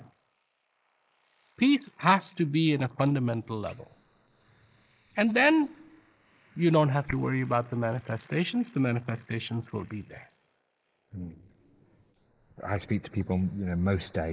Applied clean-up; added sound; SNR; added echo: neural mask model Resemble Enhance denoiser.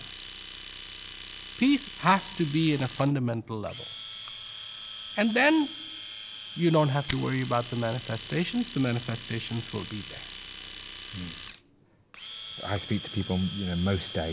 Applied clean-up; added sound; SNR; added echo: none; Domestic sounds, home sounds; 12 dB; none.